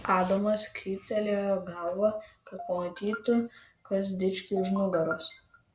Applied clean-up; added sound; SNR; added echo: none; none; none; none.